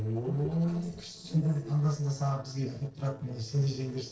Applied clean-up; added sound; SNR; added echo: neural separator model SepFormer DNS4.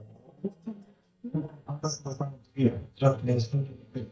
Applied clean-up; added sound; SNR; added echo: neural mask model DeepFilterNet 3.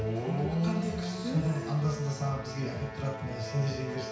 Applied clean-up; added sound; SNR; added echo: none; Musical instrument; 9 dB; reverberation time 0.6 s.